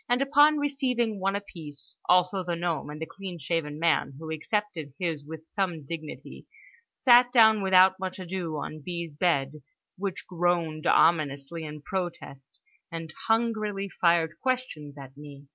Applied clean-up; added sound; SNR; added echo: none; none; none; none.